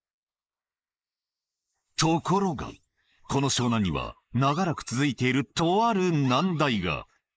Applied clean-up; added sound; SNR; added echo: neural mask model Resemble Enhance denoiser.